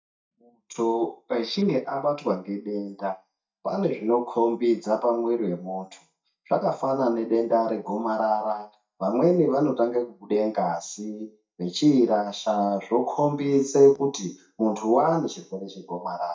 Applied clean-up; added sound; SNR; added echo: neural mask model DeepFilterNet 3.